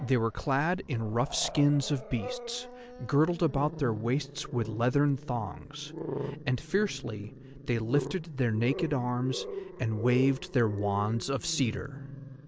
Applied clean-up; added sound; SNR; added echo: none; Growling; 11 dB; none.